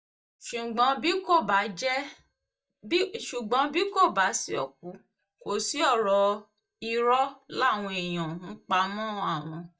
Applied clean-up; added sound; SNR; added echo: neural mask model DeepFilterNet 3.